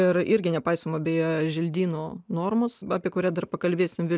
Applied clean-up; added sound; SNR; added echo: none; none; none; none.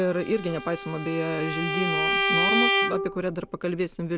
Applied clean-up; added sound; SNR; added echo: none; Bowed string instrument; -1 dB; none.